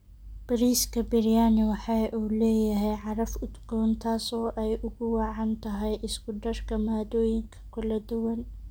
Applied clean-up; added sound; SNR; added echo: none; none; none; none.